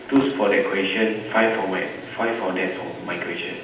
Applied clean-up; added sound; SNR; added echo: none; Coin (dropping); 19 dB; reverberation time 0.8 s.